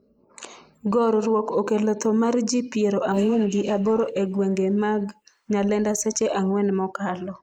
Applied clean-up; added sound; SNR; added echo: neural mask model Resemble Enhance denoiser.